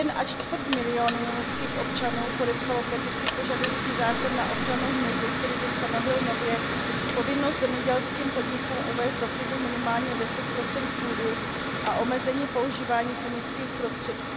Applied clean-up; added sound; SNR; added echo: none; Alarm + Mechanical fan; -1 dB; none.